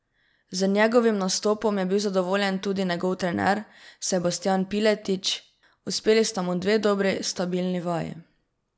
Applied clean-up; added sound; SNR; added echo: none; none; none; none.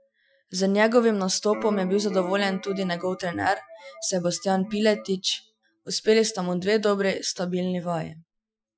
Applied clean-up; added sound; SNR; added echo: classical method Wiener filter.